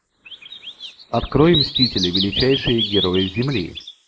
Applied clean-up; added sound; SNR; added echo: neural mask model Resemble Enhance denoiser.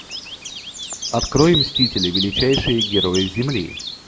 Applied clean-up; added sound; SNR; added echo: none; Bird vocalization, bird call, bird song; 4 dB; none.